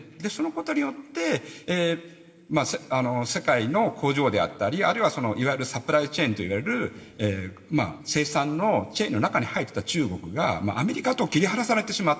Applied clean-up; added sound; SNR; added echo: none; none; none; reverberation time 1.5 s.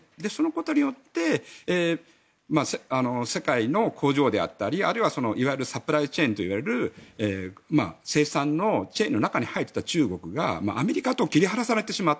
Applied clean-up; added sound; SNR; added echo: none; none; none; none.